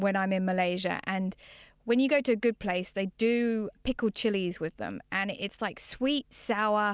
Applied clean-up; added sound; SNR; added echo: none; none; none; none.